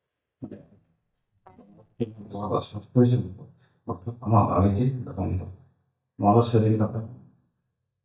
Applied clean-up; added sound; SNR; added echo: neural mask model DeepFilterNet 3.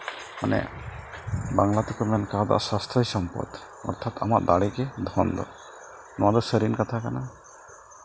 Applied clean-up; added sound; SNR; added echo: none; none; none; none.